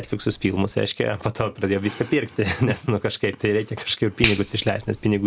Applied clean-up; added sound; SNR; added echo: none; Finger snapping; 12 dB; none.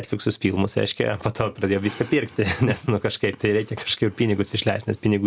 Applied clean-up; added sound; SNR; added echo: none; none; none; none.